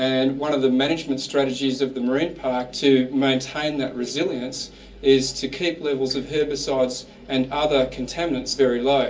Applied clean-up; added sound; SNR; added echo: none; none; none; reverberation time 0.3 s.